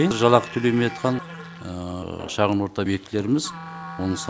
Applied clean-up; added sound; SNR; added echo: none; Musical instrument; 16 dB; none.